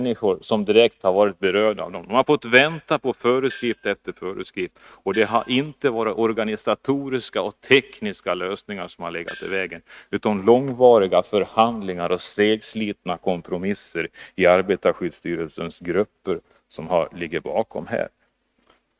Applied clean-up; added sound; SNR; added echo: neural mask model RNNoise.